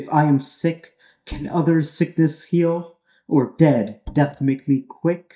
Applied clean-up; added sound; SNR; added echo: neural mask model DeepFilterNet 3.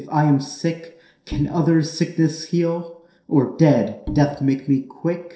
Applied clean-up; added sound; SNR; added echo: neural separator model SepFormer DNS4.